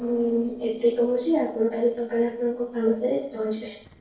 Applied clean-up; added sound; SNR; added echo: neural separator model SepFormer DNS4.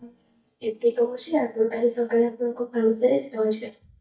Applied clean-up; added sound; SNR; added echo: neural mask model DeepFilterNet 3.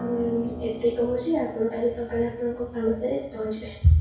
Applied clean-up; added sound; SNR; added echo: none; Acoustic guitar; 15 dB; reverberation time 0.6 s.